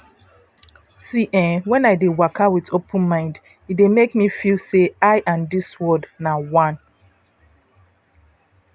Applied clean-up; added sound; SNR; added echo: none; none; none; none.